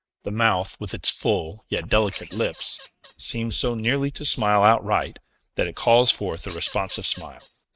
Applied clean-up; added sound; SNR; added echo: neural mask model RNNoise.